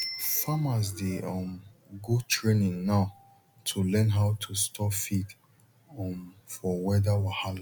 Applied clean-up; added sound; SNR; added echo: none; Bicycle bell; 20 dB; none.